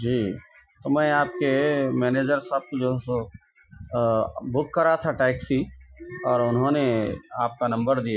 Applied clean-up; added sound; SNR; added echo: classical method Wiener filter.